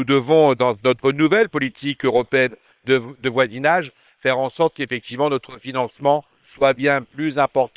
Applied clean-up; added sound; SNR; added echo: neural separator model SepFormer WHAM!.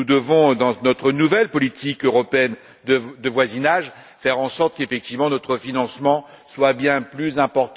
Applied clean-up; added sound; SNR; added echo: none; none; none; none.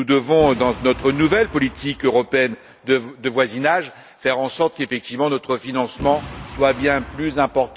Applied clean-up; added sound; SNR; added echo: none; Boom; 18 dB; none.